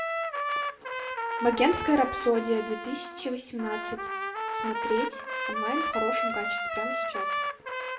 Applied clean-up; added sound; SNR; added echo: none; Trumpet; 1 dB; reverberation time 0.5 s.